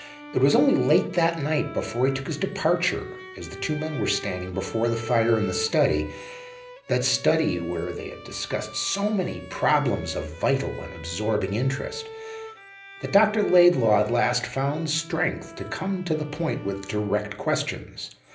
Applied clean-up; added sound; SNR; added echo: none; Bowed string instrument; 15 dB; reverberation time 0.5 s.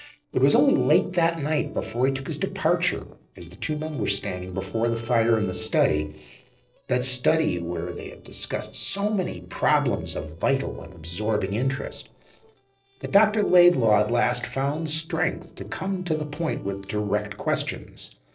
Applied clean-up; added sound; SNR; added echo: neural separator model SepFormer DNS4.